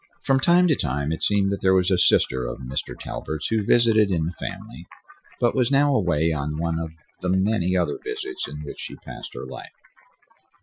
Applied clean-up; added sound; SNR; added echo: classical method Wiener filter.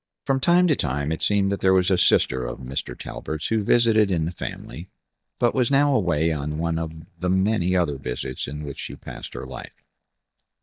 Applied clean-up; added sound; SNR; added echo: neural mask model DeepFilterNet 3.